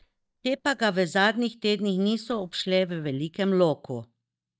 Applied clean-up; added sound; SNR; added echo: neural mask model DeepFilterNet 3.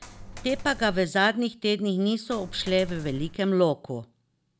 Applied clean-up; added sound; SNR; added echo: none; Coin (dropping); 12 dB; none.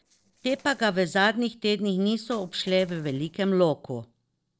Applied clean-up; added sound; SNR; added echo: neural separator model SepFormer DNS4.